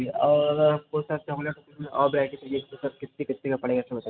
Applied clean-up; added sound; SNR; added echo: none; none; none; none.